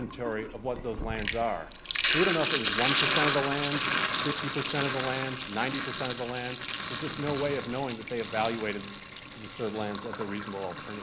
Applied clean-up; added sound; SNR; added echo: none; Sink (filling or washing); -1 dB; none.